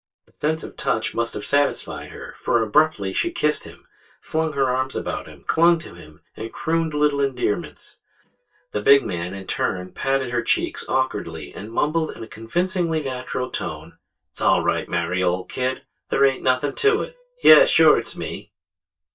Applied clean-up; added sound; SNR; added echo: neural mask model DeepFilterNet 3.